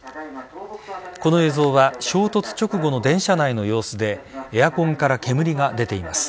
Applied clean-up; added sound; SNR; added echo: none; none; none; none.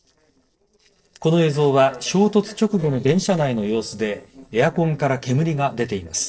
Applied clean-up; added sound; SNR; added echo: neural separator model SepFormer DNS4.